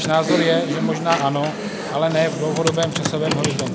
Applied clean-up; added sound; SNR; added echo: none; Computer keyboard; 3 dB; none.